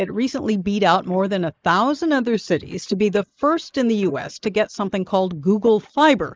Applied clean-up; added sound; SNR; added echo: neural mask model Resemble Enhance denoiser.